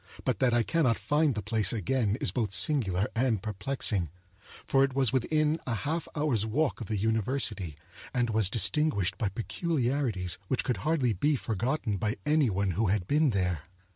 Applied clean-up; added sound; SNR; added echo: none; none; none; none.